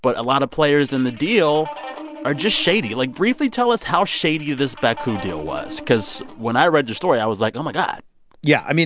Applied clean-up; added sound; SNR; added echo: none; Guitar; 17 dB; none.